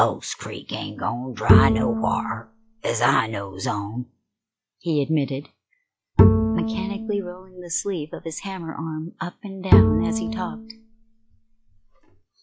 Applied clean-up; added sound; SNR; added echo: classical method log-MMSE.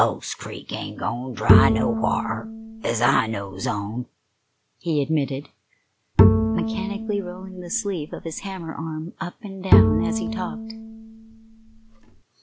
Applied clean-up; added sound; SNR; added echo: none; Bowed string instrument; -5 dB; none.